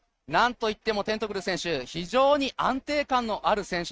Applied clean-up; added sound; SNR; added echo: neural mask model RNNoise.